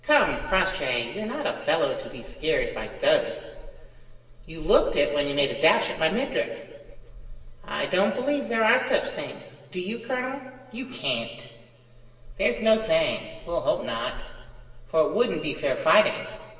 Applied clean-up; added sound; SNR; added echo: none; none; none; reverberation time 1.4 s.